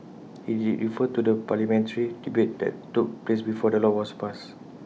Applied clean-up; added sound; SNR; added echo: none; none; none; none.